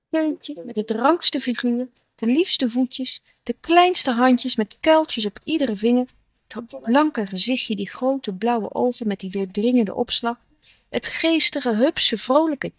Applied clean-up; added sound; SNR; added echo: neural mask model DeepFilterNet 3.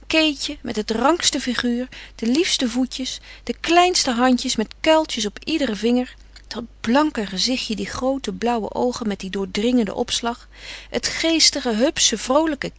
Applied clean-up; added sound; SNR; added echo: none; none; none; none.